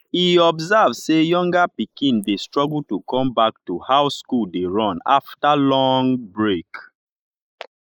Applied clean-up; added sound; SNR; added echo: neural mask model Resemble Enhance denoiser.